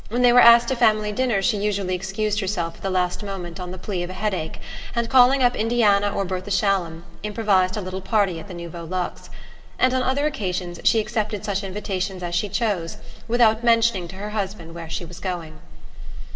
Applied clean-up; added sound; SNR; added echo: none; none; none; reverberation time 2.5 s.